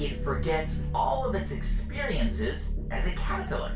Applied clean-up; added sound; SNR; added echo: none; none; none; reverberation time 0.2 s.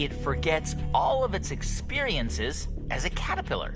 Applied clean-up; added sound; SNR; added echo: none; none; none; none.